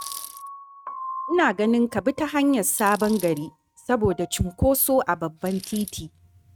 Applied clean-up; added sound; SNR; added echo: neural mask model RNNoise.